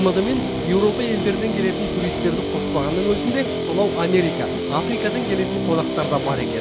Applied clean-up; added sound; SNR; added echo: none; Guitar; 1 dB; none.